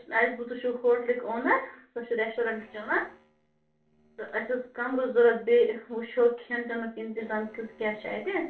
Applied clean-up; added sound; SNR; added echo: neural separator model SepFormer DNS4.